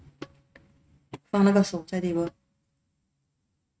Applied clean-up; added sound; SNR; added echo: neural mask model RNNoise.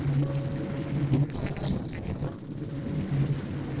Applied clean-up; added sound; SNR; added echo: neural separator model SepFormer DNS4.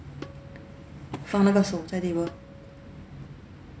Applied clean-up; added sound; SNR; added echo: none; Tabla; 20 dB; none.